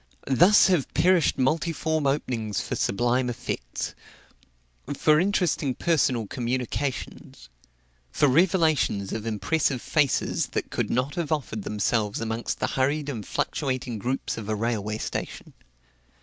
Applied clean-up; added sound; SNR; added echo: none; none; none; none.